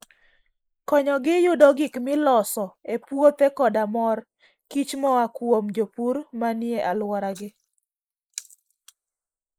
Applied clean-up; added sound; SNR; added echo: neural mask model Resemble Enhance denoiser.